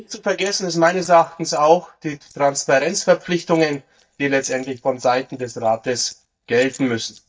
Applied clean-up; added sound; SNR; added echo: neural mask model DeepFilterNet 3.